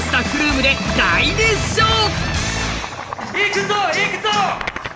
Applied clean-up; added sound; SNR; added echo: none; Boiling; 12 dB; none.